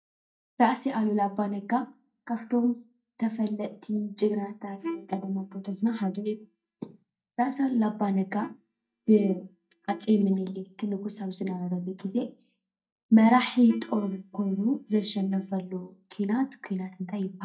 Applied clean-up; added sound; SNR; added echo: neural mask model DeepFilterNet 3.